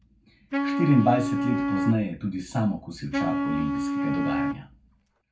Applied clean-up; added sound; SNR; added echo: none; Wind instrument, woodwind instrument; 1 dB; reverberation time 0.3 s.